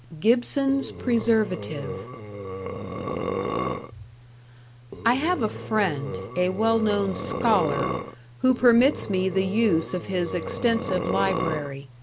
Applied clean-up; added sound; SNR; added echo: none; Burping, eructation; 6 dB; none.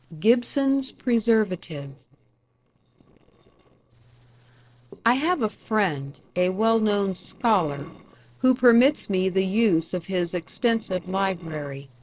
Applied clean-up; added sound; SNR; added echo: neural separator model SepFormer DNS4.